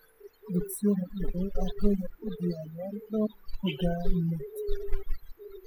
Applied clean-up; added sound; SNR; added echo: classical method spectral subtraction.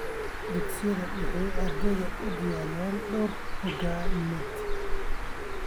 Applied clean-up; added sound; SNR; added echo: none; Bird; -4 dB; none.